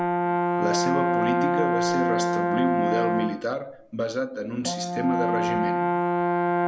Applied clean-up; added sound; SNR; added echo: none; Brass instrument; -5 dB; none.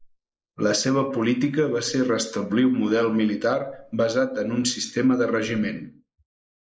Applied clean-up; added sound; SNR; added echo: neural mask model Resemble Enhance denoiser.